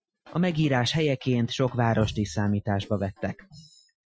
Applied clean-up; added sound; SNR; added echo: classical method Wiener filter.